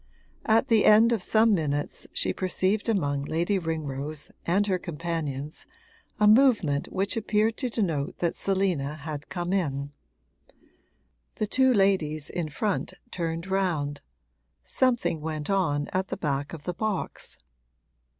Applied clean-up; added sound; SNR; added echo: none; none; none; none.